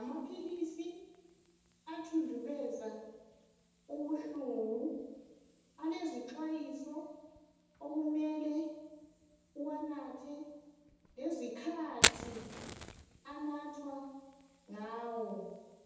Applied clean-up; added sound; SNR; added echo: none; Fire; 3 dB; reverberation time 1.1 s.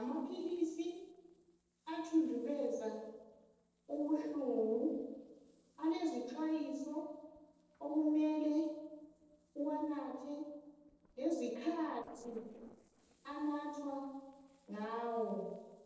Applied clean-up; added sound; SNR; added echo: neural separator model SepFormer DNS4.